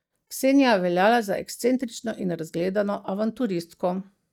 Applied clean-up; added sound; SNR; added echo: neural mask model DeepFilterNet 3.